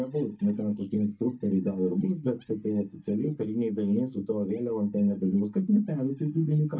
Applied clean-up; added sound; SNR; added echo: neural mask model DeepFilterNet 3.